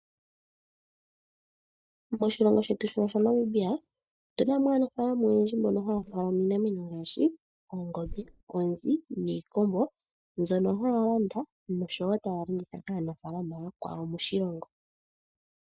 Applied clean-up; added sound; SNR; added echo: neural mask model DeepFilterNet 3.